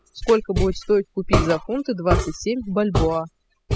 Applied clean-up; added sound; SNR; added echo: classical method spectral subtraction.